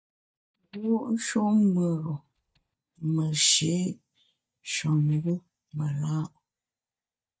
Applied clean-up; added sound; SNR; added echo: neural mask model DeepFilterNet 3.